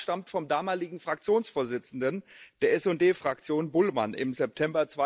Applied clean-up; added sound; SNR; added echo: none; none; none; none.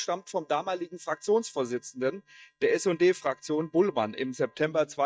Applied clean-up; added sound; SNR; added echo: neural mask model DeepFilterNet 3.